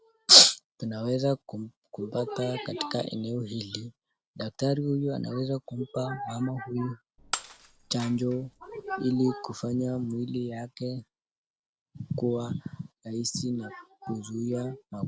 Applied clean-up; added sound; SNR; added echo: none; Shatter; 13 dB; none.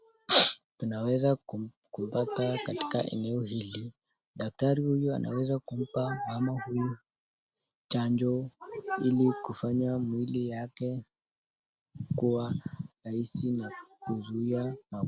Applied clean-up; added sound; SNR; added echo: none; none; none; none.